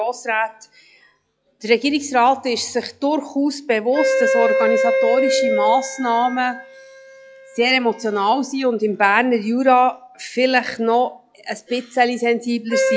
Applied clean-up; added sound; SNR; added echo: classical method log-MMSE.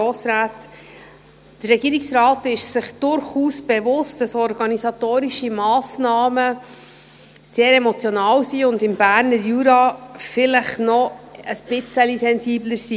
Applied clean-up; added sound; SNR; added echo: none; none; none; none.